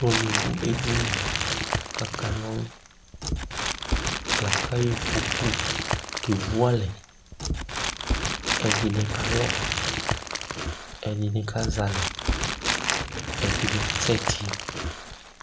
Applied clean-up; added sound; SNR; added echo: none; Crumpling, crinkling; -1 dB; none.